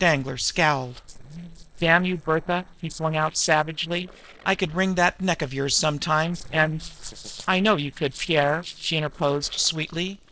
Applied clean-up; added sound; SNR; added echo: neural separator model SepFormer DNS4.